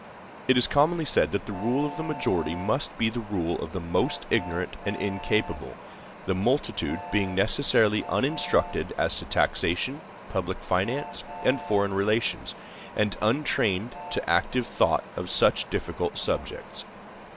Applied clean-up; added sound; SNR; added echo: none; Wind + Train; 14 dB; none.